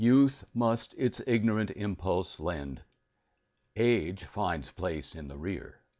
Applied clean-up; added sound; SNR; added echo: none; none; none; none.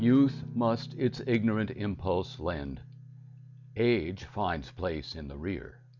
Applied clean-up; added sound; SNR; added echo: none; Guitar; 14 dB; none.